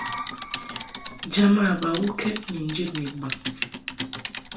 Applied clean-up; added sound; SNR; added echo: none; Typing; 9 dB; reverberation time 0.3 s.